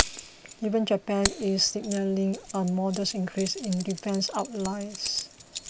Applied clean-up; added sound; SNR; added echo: none; Keys jangling; 8 dB; none.